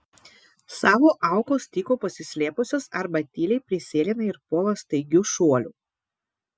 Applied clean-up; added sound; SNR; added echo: none; none; none; none.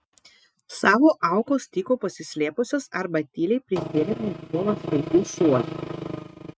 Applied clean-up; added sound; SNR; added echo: neural mask model RNNoise.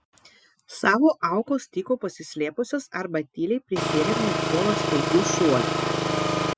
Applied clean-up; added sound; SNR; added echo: none; Engine; -1 dB; none.